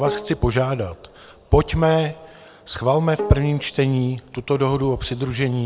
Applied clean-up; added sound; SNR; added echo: none; Bowed string instrument; 14 dB; none.